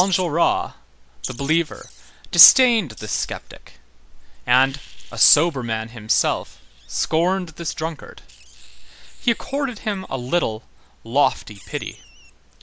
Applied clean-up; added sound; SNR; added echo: none; Wild animals; 20 dB; none.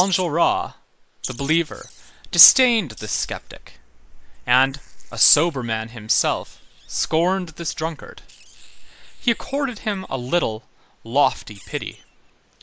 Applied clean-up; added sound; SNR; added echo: neural mask model Resemble Enhance denoiser.